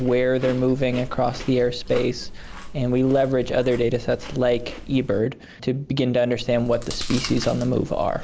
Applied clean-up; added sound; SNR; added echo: none; Chewing, mastication; 12 dB; none.